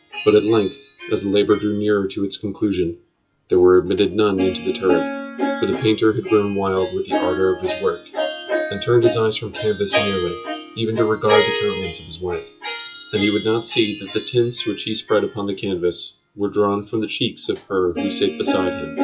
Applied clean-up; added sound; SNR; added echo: classical method WPE with log-MMSE.